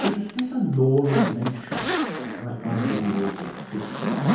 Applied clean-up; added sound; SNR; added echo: none; Zipper (clothing); 2 dB; reverberation time 2.2 s.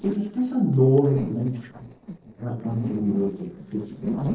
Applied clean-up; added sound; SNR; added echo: neural separator model SepFormer DNS4.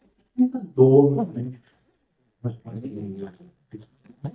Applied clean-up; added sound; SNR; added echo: neural mask model DeepFilterNet 3.